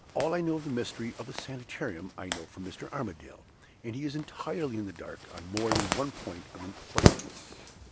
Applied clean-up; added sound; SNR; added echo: none; Zipper (clothing); -2 dB; none.